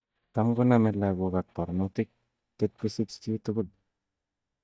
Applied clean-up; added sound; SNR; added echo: neural mask model DeepFilterNet 3.